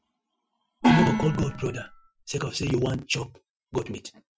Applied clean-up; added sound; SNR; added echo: classical method Wiener filter.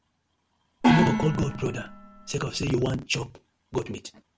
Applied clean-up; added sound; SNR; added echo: none; Gong; -2 dB; none.